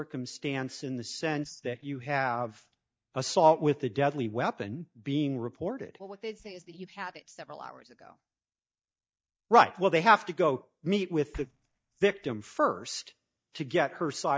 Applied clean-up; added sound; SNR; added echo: neural mask model DeepFilterNet 3.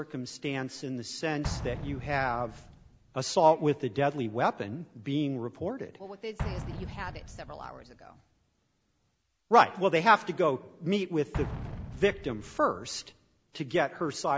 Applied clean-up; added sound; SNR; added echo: none; Explosion; 13 dB; none.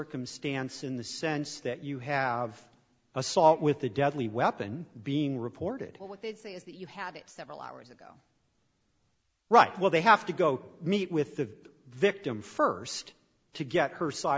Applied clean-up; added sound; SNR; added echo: none; none; none; none.